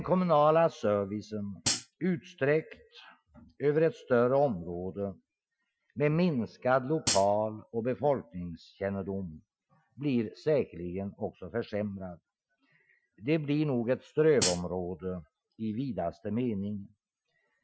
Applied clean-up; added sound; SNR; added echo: classical method Wiener filter.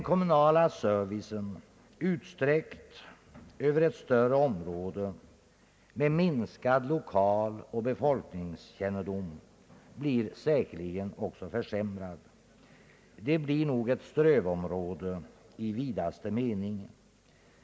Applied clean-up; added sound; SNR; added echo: none; none; none; none.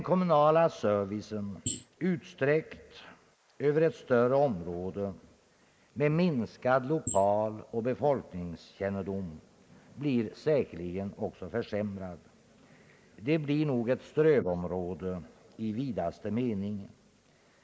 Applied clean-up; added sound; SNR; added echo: neural mask model Resemble Enhance denoiser.